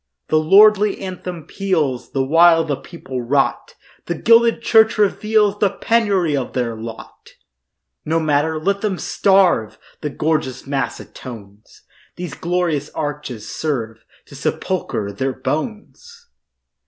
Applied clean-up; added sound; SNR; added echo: none; none; none; none.